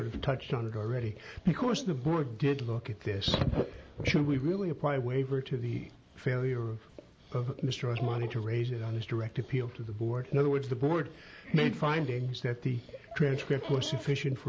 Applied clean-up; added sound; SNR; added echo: none; Dog; 20 dB; none.